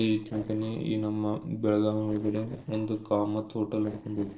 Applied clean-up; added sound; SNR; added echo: neural separator model SepFormer DNS4.